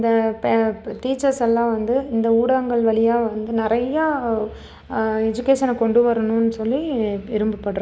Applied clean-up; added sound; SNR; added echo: none; none; none; none.